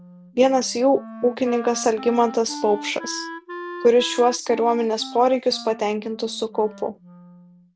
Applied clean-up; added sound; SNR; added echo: none; Wind instrument, woodwind instrument; 15 dB; none.